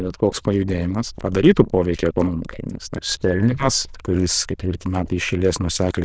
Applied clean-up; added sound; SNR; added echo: neural diffusion model UNIVERSE++.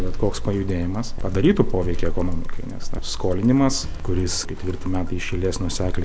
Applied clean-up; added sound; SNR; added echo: none; none; none; none.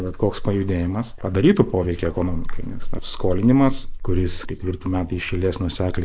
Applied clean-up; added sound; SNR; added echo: neural mask model Resemble Enhance denoiser.